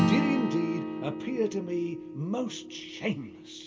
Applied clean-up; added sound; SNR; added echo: none; Acoustic guitar / Strum; 0 dB; reverberation time 1.3 s.